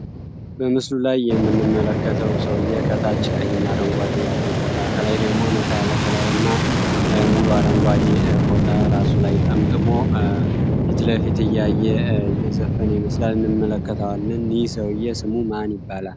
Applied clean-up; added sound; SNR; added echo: none; Fixed-wing aircraft, airplane; -4 dB; none.